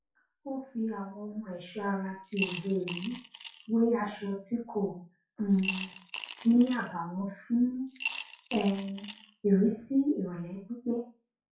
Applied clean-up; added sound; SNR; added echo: classical method WPE with log-MMSE.